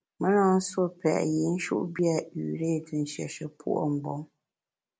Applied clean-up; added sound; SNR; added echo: none; none; none; none.